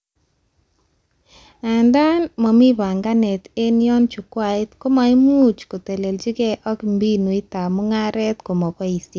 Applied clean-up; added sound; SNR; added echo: none; none; none; none.